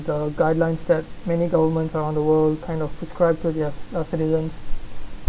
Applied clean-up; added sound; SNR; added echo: none; none; none; none.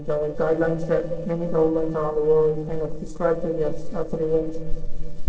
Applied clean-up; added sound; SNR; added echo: neural separator model SepFormer DNS4.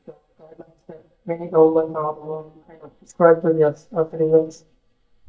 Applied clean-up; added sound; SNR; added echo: neural mask model DeepFilterNet 3.